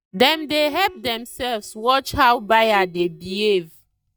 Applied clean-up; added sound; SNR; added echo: neural mask model DeepFilterNet 3.